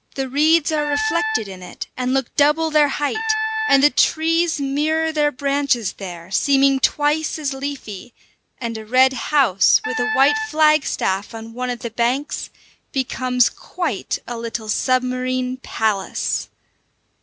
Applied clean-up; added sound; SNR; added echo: none; Wind instrument, woodwind instrument; 4 dB; none.